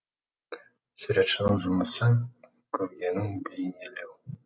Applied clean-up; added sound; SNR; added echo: none; none; none; none.